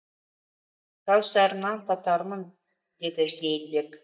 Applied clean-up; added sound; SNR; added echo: neural mask model DeepFilterNet 3.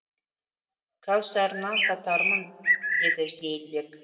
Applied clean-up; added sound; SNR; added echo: none; Bird; -3 dB; reverberation time 1.8 s.